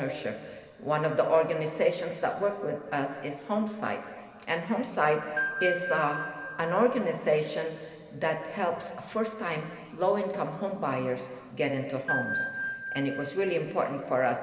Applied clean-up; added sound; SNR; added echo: none; Ringtone / Bell; 5 dB; reverberation time 2.1 s.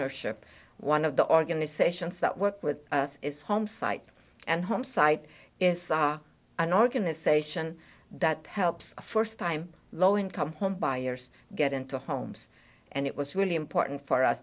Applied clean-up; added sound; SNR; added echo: none; none; none; none.